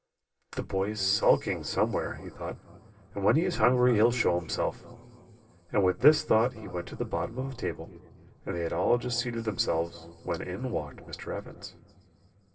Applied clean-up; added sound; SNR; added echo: none; none; none; reverberation time 2.9 s.